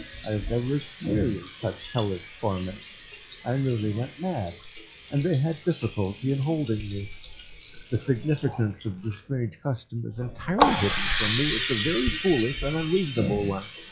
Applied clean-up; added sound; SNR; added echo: classical method log-MMSE.